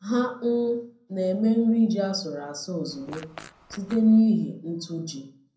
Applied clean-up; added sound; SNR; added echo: none; Fart; 20 dB; reverberation time 0.5 s.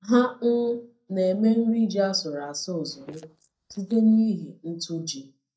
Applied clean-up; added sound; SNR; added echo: neural mask model DeepFilterNet 3.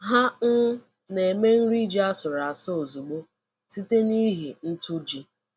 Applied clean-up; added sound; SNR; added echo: none; none; none; none.